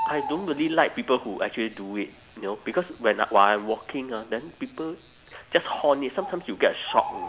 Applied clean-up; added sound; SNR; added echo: none; Bird; 14 dB; none.